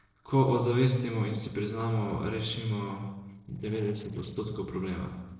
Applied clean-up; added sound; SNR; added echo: neural separator model SepFormer DNS4.